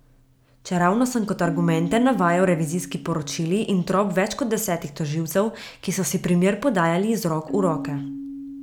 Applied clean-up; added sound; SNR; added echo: none; Keyboard (musical); 14 dB; none.